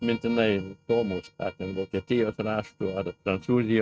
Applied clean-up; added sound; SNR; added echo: neural mask model RNNoise.